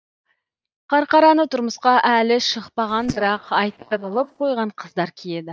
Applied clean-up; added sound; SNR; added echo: neural mask model DeepFilterNet 3.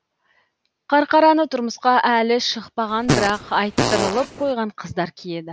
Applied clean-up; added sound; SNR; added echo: none; Fart; 3 dB; none.